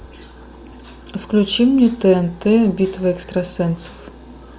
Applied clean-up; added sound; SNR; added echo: none; none; none; none.